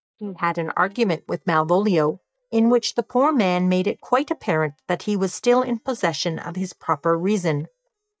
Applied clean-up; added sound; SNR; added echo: neural mask model DeepFilterNet 3.